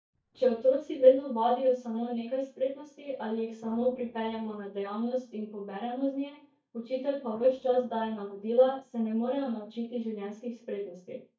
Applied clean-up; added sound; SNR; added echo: neural mask model DeepFilterNet 3.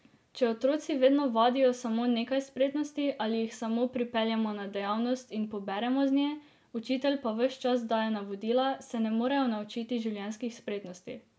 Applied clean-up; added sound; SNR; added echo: none; none; none; none.